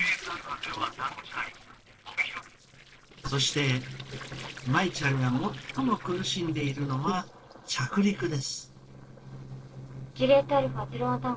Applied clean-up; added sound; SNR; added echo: neural separator model SepFormer DNS4.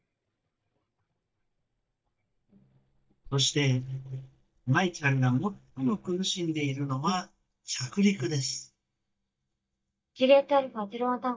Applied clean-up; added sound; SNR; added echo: neural mask model DeepFilterNet 3.